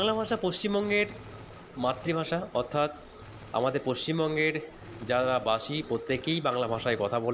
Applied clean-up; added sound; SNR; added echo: none; Gunshot, gunfire; 20 dB; none.